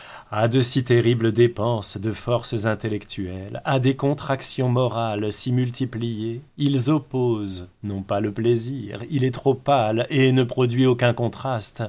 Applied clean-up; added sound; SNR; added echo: none; none; none; none.